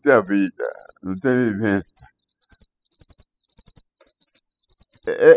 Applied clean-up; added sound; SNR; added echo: classical method spectral subtraction.